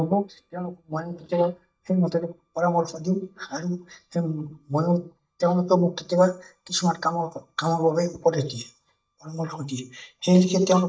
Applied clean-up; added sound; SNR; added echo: neural mask model DeepFilterNet 3.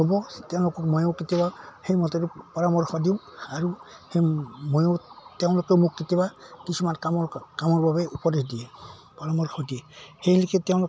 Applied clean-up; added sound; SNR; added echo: none; none; none; none.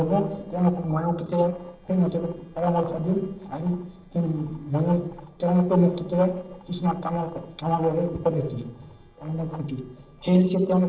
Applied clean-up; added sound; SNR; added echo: neural separator model SepFormer DNS4.